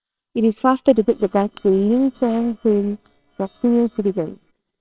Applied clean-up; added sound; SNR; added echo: neural separator model SepFormer WHAMR!.